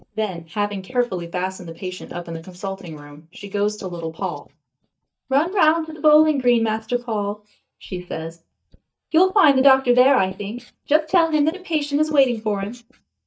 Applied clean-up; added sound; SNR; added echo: neural mask model DeepFilterNet 3.